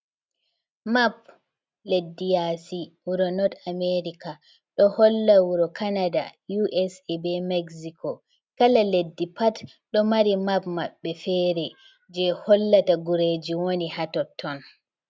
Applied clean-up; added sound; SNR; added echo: none; none; none; none.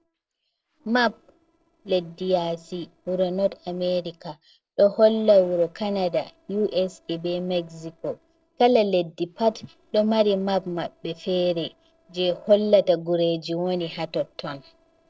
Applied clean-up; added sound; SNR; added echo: neural separator model SepFormer DNS4.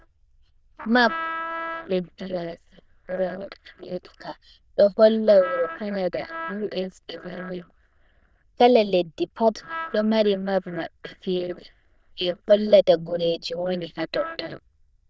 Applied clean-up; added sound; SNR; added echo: neural diffusion model UNIVERSE++.